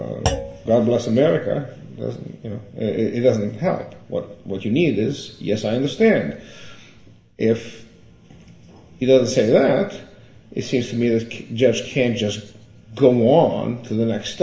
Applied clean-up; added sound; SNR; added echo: none; Thump, thud; 11 dB; reverberation time 0.7 s.